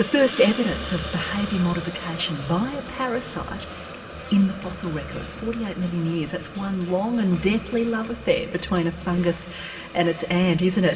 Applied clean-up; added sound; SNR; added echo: none; Hiss; 14 dB; reverberation time 2.6 s.